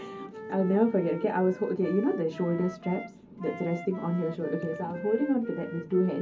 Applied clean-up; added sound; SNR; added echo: none; Wind instrument, woodwind instrument; 14 dB; reverberation time 0.4 s.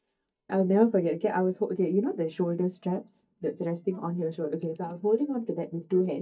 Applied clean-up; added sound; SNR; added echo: neural mask model DeepFilterNet 3.